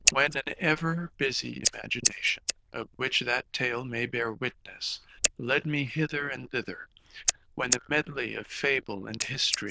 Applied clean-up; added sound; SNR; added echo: neural diffusion model UNIVERSE++.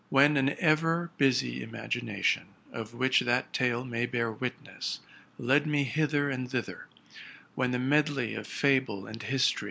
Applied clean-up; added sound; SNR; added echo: none; none; none; none.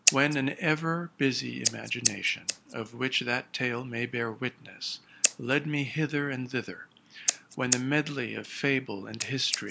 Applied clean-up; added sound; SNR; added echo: none; Scissors; 4 dB; none.